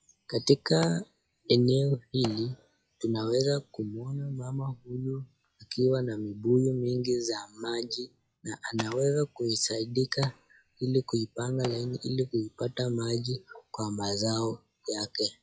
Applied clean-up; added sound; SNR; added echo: classical method log-MMSE.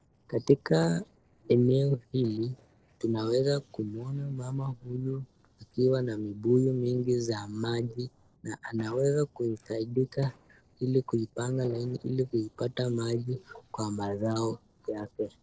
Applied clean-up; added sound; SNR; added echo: neural separator model SepFormer DNS4.